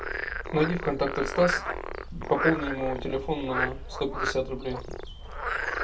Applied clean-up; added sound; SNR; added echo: none; Frog; 2 dB; reverberation time 0.2 s.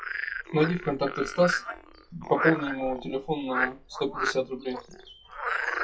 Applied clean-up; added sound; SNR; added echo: classical method WPE with log-MMSE.